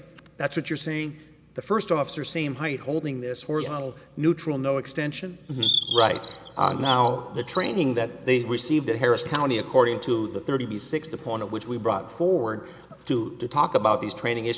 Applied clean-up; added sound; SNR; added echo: none; Bird; 6 dB; none.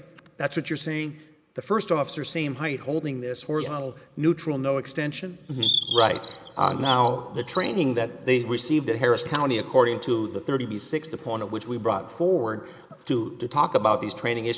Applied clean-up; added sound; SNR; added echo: neural mask model Resemble Enhance denoiser.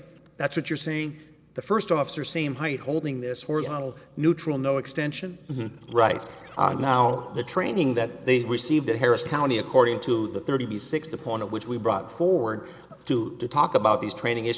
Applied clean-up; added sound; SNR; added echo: neural separator model SepFormer DNS4.